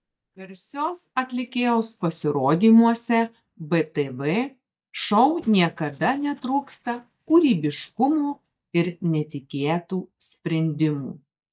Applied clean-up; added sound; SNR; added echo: neural mask model DeepFilterNet 3.